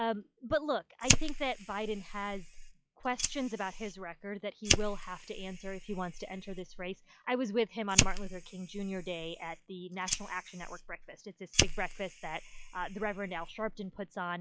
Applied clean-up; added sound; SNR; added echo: classical method log-MMSE.